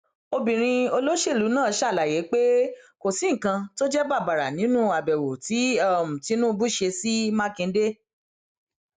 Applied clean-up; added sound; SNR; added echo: none; none; none; none.